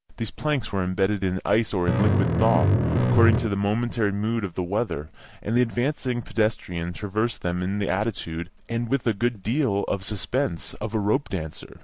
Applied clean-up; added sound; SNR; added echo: none; Bass guitar; -4 dB; none.